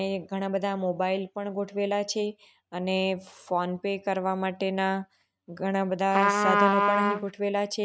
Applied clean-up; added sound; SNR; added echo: neural mask model RNNoise.